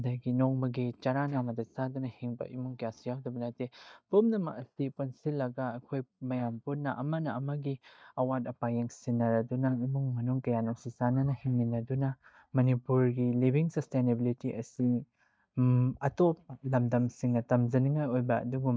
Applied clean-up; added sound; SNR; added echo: neural mask model DeepFilterNet 3.